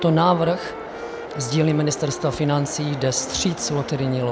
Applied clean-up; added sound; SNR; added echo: none; Wind instrument, woodwind instrument + Train; 11 dB; none.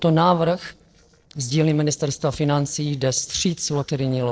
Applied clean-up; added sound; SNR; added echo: neural separator model SepFormer DNS4.